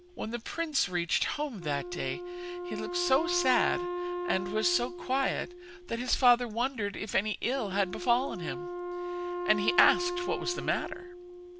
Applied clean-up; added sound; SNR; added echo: none; Wind instrument, woodwind instrument; 7 dB; none.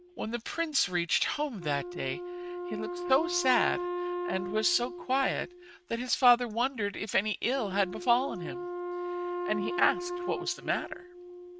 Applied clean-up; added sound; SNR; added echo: neural mask model RNNoise.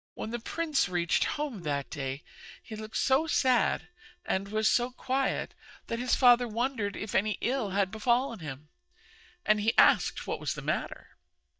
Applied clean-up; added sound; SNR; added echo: neural mask model DeepFilterNet 3.